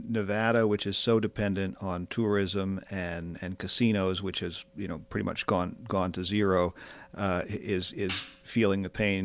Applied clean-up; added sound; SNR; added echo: none; Hi-hat; 13 dB; none.